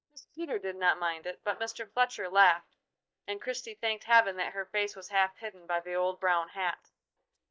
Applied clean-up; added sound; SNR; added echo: neural mask model DeepFilterNet 3.